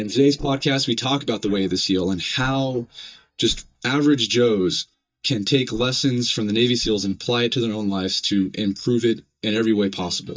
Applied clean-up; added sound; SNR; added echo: neural mask model DeepFilterNet 3.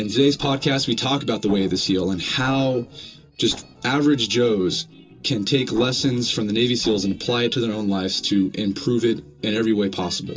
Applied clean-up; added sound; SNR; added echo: neural separator model SepFormer DNS4.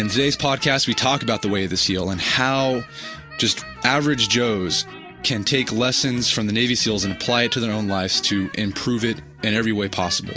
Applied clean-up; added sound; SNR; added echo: none; none; none; none.